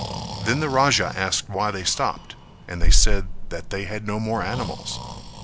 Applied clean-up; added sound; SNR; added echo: none; Breathing; -2 dB; none.